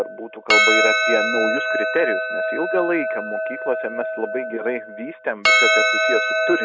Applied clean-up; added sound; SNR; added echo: none; Percussion; -4 dB; none.